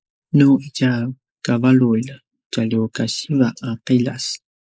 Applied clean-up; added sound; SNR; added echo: neural mask model Resemble Enhance denoiser.